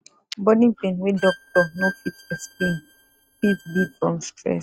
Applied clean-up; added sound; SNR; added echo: neural mask model RNNoise.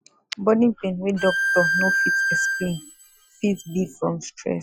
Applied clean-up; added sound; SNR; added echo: classical method Wiener filter.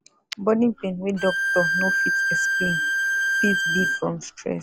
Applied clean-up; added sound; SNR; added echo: none; Bowed string instrument; -3 dB; none.